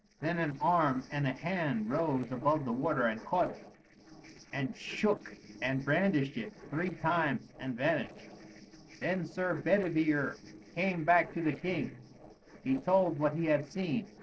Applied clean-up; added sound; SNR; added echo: neural separator model SepFormer DNS4.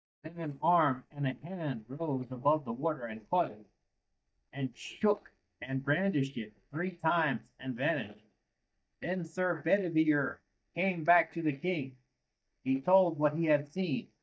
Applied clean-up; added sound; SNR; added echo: neural mask model DeepFilterNet 3.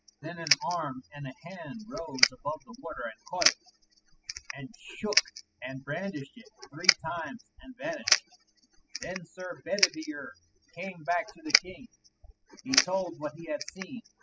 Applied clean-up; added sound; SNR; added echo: classical method spectral subtraction.